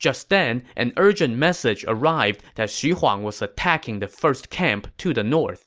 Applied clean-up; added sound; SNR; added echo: none; none; none; none.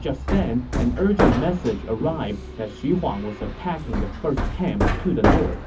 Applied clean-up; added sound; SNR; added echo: none; Hammer; 0 dB; reverberation time 0.3 s.